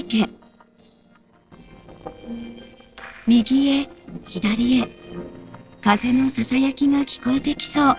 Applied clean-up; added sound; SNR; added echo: neural separator model SepFormer DNS4.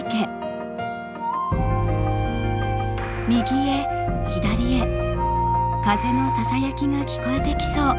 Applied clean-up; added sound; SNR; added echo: none; none; none; none.